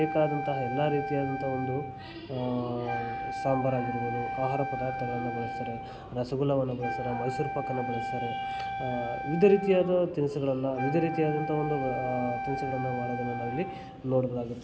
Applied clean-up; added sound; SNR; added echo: none; Wind instrument, woodwind instrument; 6 dB; none.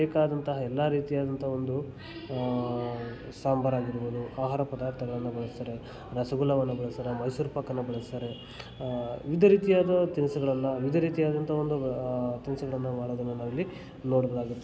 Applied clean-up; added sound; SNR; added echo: none; none; none; none.